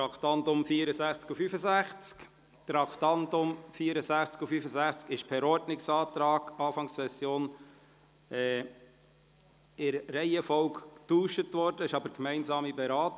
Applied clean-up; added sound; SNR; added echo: none; none; none; none.